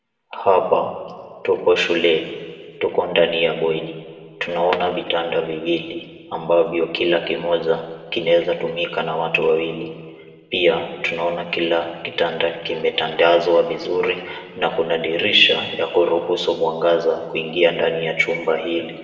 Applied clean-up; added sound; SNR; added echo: none; none; none; reverberation time 1.5 s.